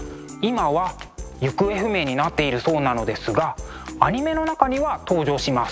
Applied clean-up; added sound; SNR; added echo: none; none; none; none.